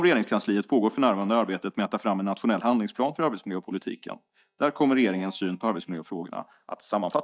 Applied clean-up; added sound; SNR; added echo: neural mask model DeepFilterNet 3.